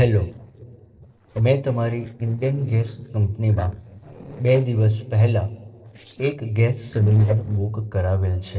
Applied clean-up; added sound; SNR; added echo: neural separator model SepFormer DNS4.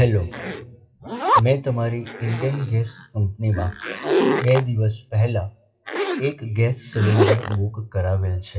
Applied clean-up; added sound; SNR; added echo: classical method WPE with log-MMSE.